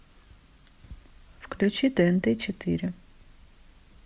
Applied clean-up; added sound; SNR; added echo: none; none; none; none.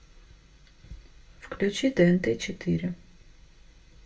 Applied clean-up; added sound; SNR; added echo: none; none; none; reverberation time 0.2 s.